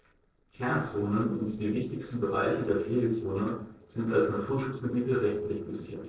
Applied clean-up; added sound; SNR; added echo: neural separator model SepFormer DNS4.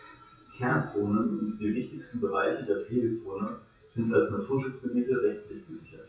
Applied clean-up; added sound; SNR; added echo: classical method WPE with log-MMSE.